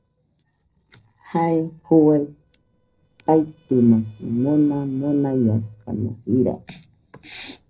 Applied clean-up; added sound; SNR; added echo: neural separator model SepFormer DNS4.